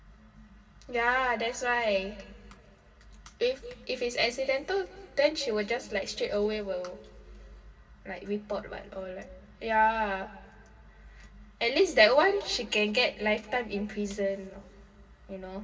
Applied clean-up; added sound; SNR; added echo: none; none; none; reverberation time 1.5 s.